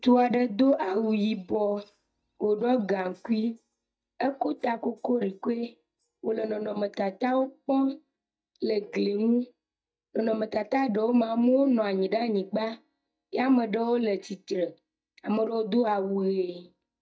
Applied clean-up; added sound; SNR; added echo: neural mask model DeepFilterNet 3.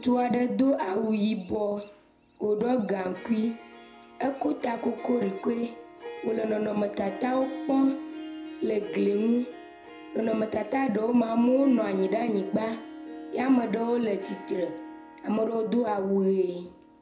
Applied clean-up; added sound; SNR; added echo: none; Harp; 14 dB; reverberation time 0.4 s.